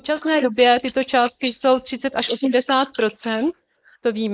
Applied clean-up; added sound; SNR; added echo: neural mask model Resemble Enhance denoiser.